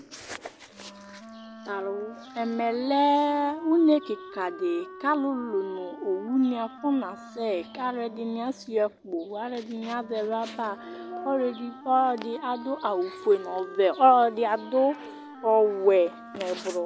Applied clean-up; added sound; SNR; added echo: none; Wind instrument, woodwind instrument; 18 dB; none.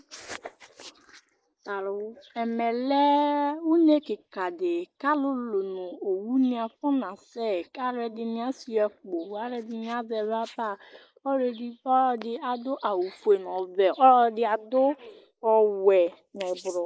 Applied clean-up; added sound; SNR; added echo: neural mask model Resemble Enhance denoiser.